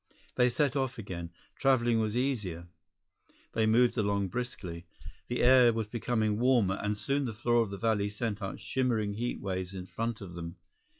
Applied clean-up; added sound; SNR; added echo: classical method log-MMSE.